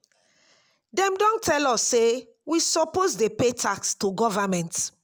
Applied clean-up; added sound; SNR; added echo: none; none; none; none.